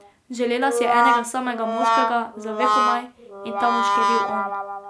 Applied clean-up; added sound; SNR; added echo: none; Brass instrument; -4 dB; none.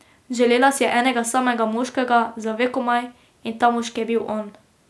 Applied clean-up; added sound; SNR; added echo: none; none; none; none.